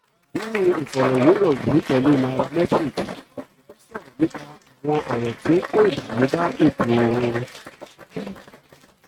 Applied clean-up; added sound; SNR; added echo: neural mask model RNNoise.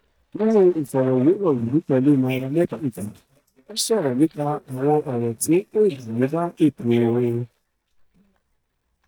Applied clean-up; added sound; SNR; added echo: neural mask model DeepFilterNet 3.